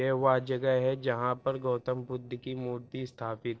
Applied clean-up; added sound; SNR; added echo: neural separator model SepFormer DNS4.